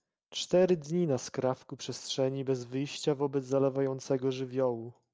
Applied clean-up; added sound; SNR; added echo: none; none; none; none.